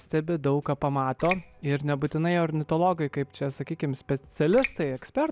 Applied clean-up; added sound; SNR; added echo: none; Raindrop; 10 dB; none.